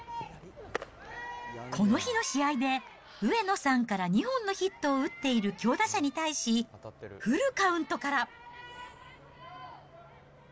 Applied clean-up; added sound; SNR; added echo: none; none; none; none.